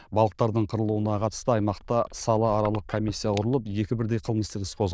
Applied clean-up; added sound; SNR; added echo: neural diffusion model UNIVERSE++.